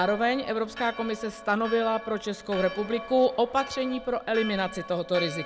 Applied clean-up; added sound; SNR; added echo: none; Church bell; 13 dB; none.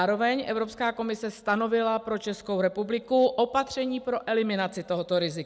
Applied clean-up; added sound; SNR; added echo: none; none; none; none.